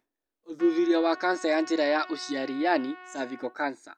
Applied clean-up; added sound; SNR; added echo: none; Trumpet; 18 dB; none.